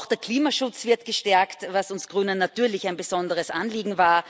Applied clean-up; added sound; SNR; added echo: none; none; none; none.